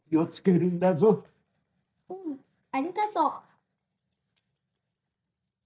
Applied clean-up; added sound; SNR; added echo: neural mask model DeepFilterNet 3.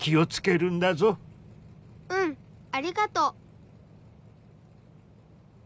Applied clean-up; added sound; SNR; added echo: none; none; none; none.